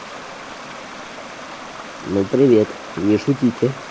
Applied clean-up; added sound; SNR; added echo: none; Stream; 13 dB; none.